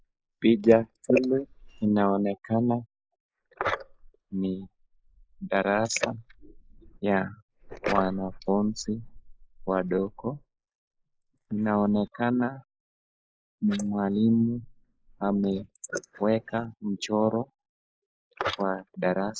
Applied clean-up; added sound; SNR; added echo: neural mask model Resemble Enhance denoiser.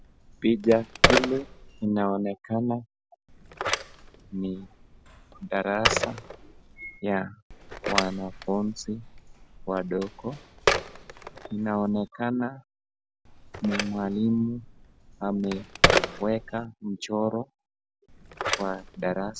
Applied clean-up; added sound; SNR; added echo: none; Telephone; 1 dB; none.